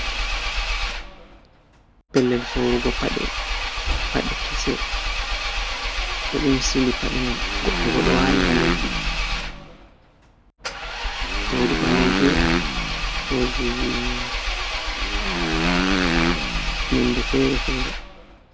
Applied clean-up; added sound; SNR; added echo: none; Engine + Motorcycle; -3 dB; none.